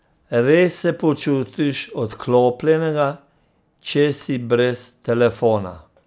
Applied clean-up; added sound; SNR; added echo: none; none; none; none.